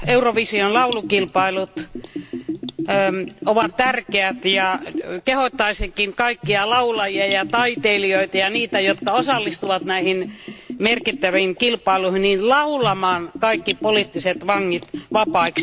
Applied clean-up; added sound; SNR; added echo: none; Bathtub (filling or washing) / Gurgling; 11 dB; none.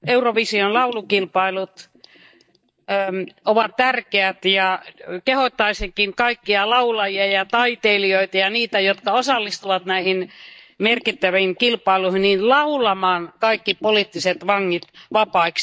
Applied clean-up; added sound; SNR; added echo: neural mask model DeepFilterNet 3.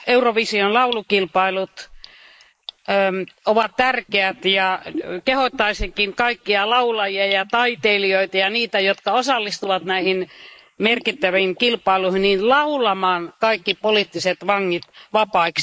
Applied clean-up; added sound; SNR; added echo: neural mask model Resemble Enhance denoiser.